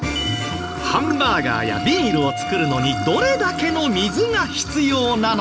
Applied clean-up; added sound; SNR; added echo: none; Sink (filling or washing) / Water + Wind instrument, woodwind instrument; 7 dB; none.